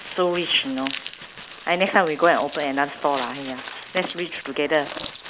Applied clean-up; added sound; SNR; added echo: none; Wind chime + Crumpling, crinkling; 14 dB; none.